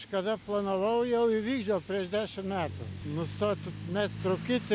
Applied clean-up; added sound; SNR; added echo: none; none; none; none.